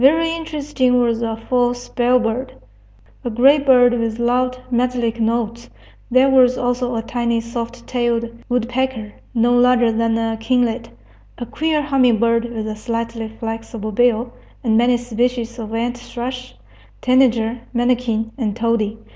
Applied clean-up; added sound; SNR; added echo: none; none; none; none.